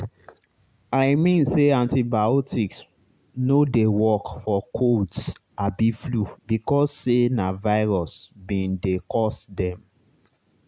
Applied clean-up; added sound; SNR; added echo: none; none; none; none.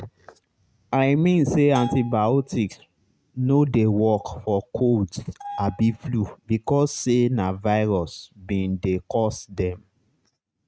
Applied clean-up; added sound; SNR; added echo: neural mask model RNNoise.